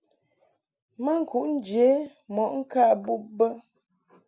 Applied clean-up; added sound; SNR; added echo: none; none; none; none.